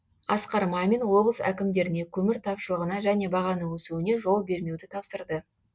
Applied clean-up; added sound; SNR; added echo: none; none; none; none.